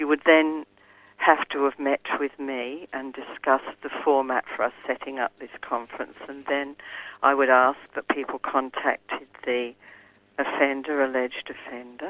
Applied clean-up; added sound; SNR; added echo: none; none; none; none.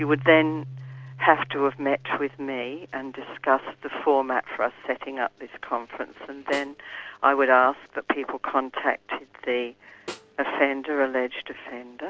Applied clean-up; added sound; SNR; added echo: none; Snare drum + Keyboard (musical); 18 dB; none.